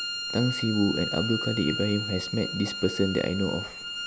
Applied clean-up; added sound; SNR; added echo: none; Bowed string instrument; 6 dB; none.